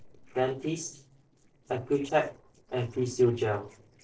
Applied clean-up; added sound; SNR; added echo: neural separator model SepFormer DNS4.